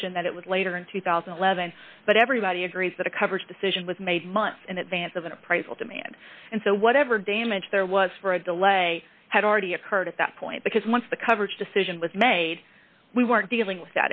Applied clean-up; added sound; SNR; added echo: none; none; none; none.